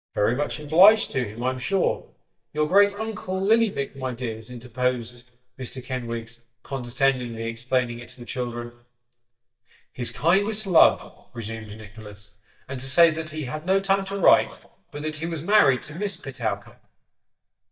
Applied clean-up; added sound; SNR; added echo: neural mask model DeepFilterNet 3.